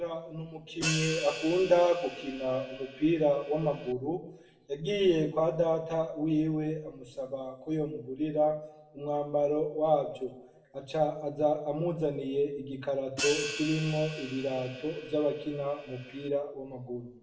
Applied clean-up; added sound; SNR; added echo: none; Hi-hat; 9 dB; reverberation time 0.7 s.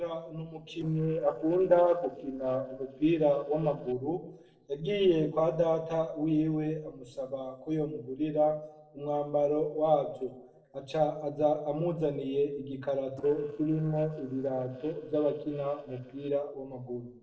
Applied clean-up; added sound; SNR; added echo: neural separator model SepFormer DNS4.